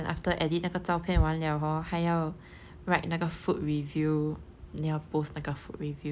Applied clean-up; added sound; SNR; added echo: none; none; none; none.